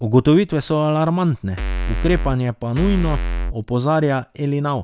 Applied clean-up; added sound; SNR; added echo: none; Bass drum / Keyboard (musical); 2 dB; none.